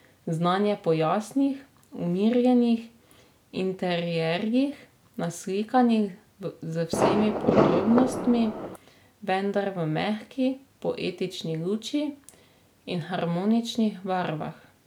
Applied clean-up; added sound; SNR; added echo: none; Fireworks; -2 dB; none.